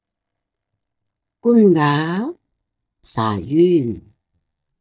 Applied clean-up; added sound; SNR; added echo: neural mask model DeepFilterNet 3.